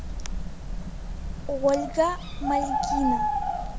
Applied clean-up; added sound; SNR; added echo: none; Bird; -1 dB; none.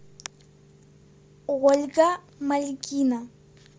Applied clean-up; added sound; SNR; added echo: none; none; none; none.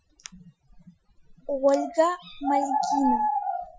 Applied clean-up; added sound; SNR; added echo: classical method Wiener filter.